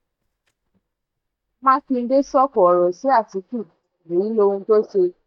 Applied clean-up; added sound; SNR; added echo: neural mask model DeepFilterNet 3.